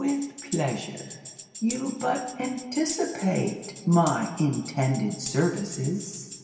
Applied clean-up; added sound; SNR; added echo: none; Tambourine; 14 dB; reverberation time 1.7 s.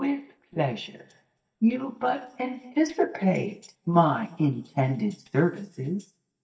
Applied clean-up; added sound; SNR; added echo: neural mask model DeepFilterNet 3.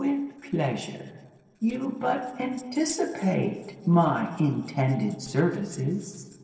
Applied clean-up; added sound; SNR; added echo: neural separator model SepFormer DNS4.